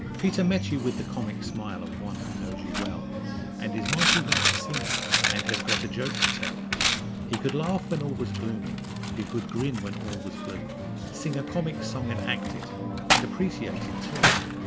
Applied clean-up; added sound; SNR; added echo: none; Coin (dropping); -3 dB; none.